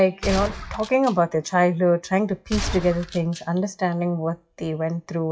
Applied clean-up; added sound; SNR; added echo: classical method WPE with log-MMSE.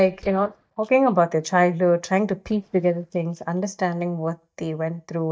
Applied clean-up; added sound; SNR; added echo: neural mask model DeepFilterNet 3.